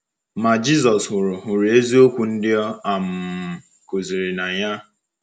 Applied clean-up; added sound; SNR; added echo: none; none; none; none.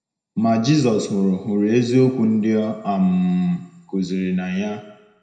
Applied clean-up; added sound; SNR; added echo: none; none; none; reverberation time 0.7 s.